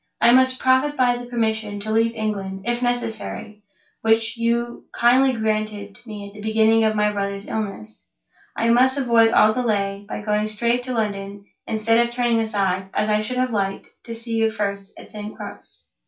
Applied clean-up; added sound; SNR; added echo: none; none; none; reverberation time 0.3 s.